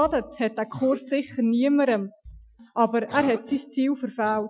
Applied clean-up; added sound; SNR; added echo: classical method Wiener filter.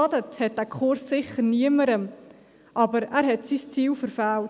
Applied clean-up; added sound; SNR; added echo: none; none; none; none.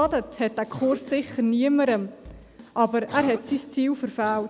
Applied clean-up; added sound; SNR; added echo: none; Cough + Drum kit; 18 dB; none.